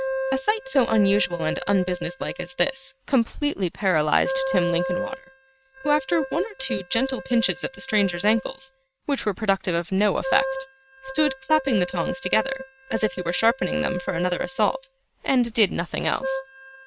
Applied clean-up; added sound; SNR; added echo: neural mask model RNNoise.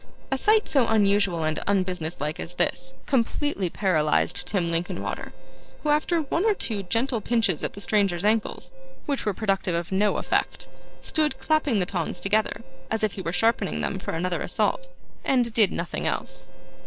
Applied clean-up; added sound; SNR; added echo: neural separator model SepFormer DNS4.